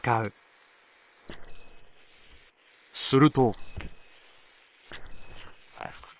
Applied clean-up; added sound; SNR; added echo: neural separator model SepFormer WHAM!.